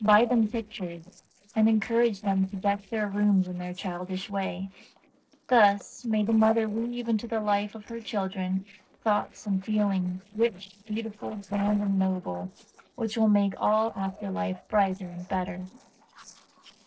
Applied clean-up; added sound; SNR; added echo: neural separator model SepFormer DNS4.